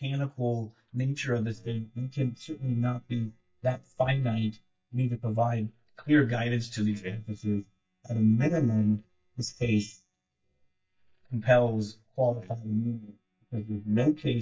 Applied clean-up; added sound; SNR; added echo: neural mask model DeepFilterNet 3.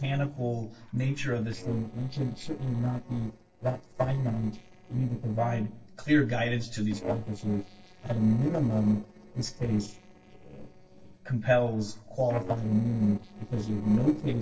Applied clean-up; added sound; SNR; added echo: neural separator model SepFormer DNS4.